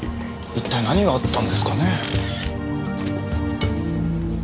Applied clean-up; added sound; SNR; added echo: none; none; none; none.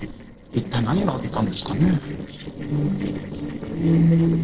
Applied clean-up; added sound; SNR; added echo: neural separator model SepFormer DNS4.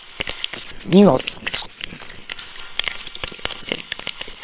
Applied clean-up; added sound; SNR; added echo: neural separator model SepFormer WHAM!.